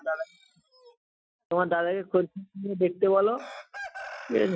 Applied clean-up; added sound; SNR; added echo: classical method Wiener filter.